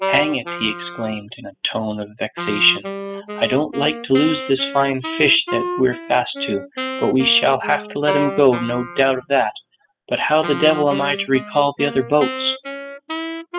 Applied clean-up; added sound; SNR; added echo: classical method spectral subtraction.